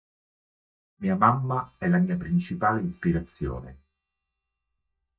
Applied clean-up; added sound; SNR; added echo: neural mask model DeepFilterNet 3.